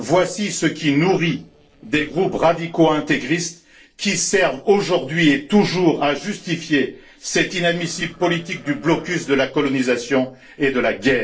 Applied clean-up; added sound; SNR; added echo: neural separator model SepFormer DNS4.